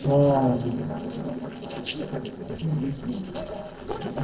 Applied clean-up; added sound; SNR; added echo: neural separator model SepFormer DNS4.